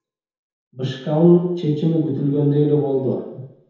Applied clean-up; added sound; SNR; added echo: none; none; none; reverberation time 0.9 s.